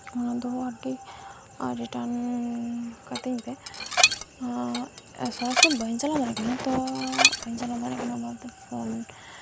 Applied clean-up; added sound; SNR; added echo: none; Dishes, pots, and pans; -4 dB; none.